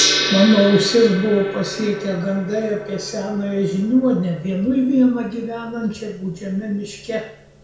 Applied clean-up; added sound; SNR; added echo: none; Gong; 8 dB; reverberation time 0.6 s.